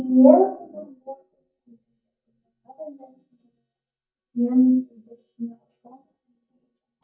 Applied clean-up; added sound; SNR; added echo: neural mask model DeepFilterNet 3.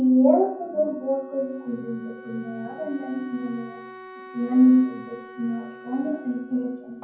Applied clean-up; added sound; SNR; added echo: none; Wind instrument, woodwind instrument; 19 dB; reverberation time 0.9 s.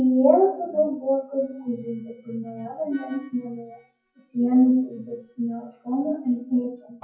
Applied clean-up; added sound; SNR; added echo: classical method WPE with log-MMSE.